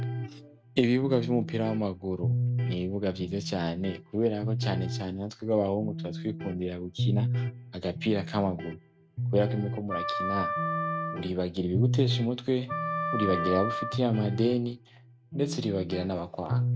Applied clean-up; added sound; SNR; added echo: none; Wind instrument, woodwind instrument + Electric guitar; 2 dB; none.